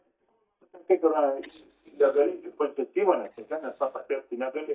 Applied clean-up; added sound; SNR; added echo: neural mask model DeepFilterNet 3.